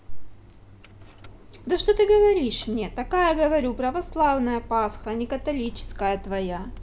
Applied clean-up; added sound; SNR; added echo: none; Idling / Engine starting / Door / Car; 14 dB; none.